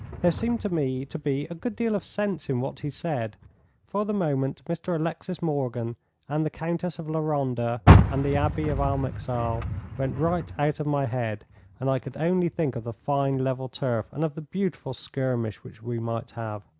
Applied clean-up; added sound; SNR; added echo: none; Car; 3 dB; none.